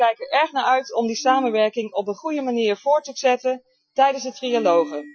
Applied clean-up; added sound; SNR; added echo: classical method Wiener filter.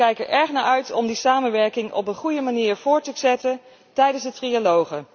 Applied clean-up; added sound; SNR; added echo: none; none; none; none.